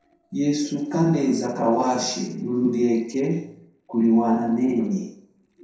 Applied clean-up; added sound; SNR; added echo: neural separator model SepFormer DNS4.